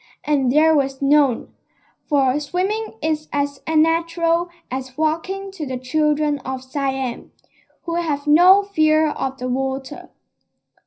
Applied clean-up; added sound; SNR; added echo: none; none; none; reverberation time 0.4 s.